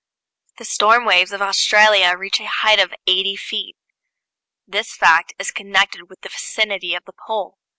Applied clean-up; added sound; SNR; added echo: none; none; none; none.